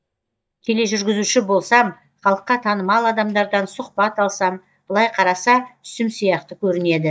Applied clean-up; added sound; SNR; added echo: neural mask model DeepFilterNet 3.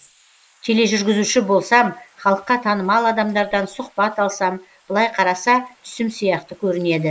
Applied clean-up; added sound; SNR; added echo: neural mask model Resemble Enhance denoiser.